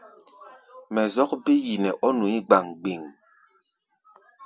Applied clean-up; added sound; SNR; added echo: none; none; none; none.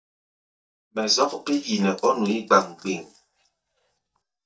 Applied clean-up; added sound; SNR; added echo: neural mask model DeepFilterNet 3.